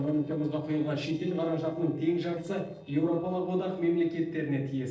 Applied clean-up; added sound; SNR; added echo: neural separator model SepFormer DNS4.